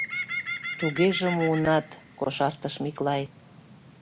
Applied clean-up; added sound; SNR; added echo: none; Bird; 9 dB; none.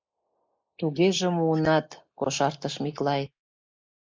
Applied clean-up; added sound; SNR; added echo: neural mask model Resemble Enhance denoiser.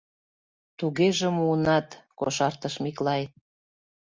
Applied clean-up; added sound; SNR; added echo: none; none; none; none.